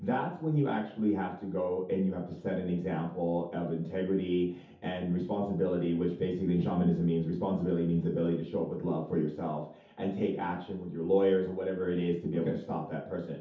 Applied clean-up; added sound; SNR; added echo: none; none; none; reverberation time 0.5 s.